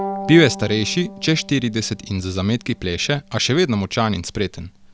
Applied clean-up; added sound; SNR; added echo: none; Bowed string instrument; 15 dB; none.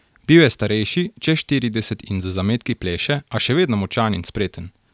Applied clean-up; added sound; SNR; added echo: none; none; none; none.